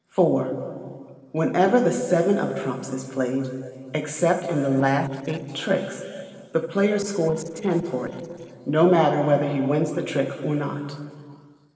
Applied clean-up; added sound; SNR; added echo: neural separator model SepFormer DNS4.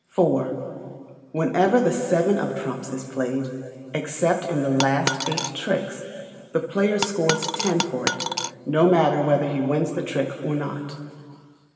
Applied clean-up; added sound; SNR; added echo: none; Coin (dropping); 3 dB; reverberation time 2.5 s.